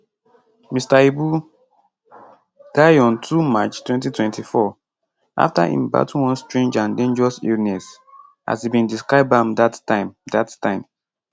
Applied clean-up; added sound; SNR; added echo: none; none; none; none.